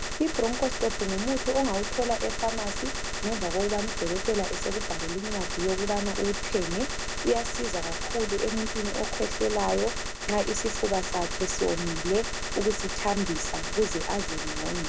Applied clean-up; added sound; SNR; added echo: none; Gunshot, gunfire; 1 dB; none.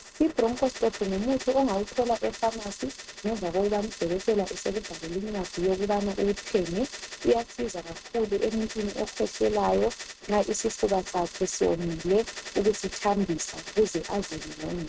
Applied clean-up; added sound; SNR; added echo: neural mask model RNNoise.